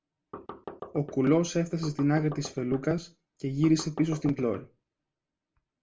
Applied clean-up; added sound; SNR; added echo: none; Knock; 14 dB; reverberation time 0.2 s.